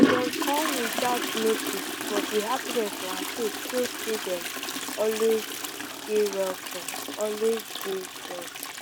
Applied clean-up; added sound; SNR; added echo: none; Toilet flush; 1 dB; none.